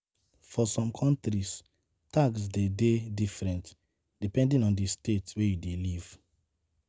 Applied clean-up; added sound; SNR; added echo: none; none; none; none.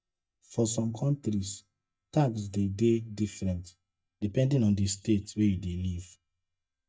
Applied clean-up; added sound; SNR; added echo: neural mask model DeepFilterNet 3.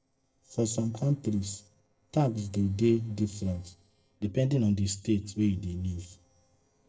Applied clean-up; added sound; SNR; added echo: neural separator model SepFormer DNS4.